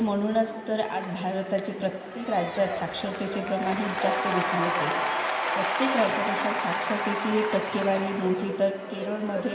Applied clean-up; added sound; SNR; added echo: none; Applause / Crowd / Cheering; 2 dB; reverberation time 2.6 s.